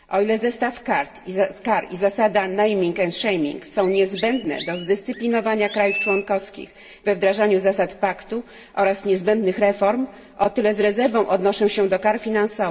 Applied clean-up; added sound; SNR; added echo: none; Chirp, tweet; 11 dB; reverberation time 0.3 s.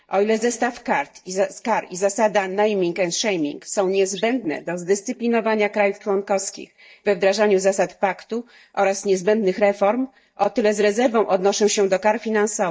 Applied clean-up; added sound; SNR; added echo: neural mask model DeepFilterNet 3.